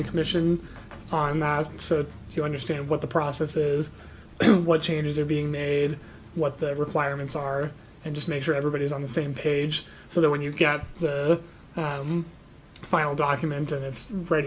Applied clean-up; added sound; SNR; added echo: none; none; none; none.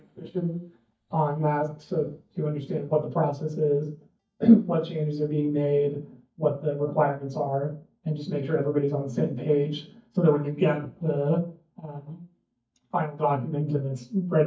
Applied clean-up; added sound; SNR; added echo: neural mask model DeepFilterNet 3.